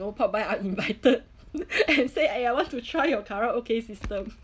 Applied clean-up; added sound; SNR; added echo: none; none; none; none.